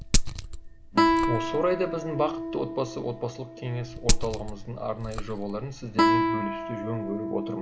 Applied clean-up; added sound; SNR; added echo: none; Glass + Guitar; -4 dB; none.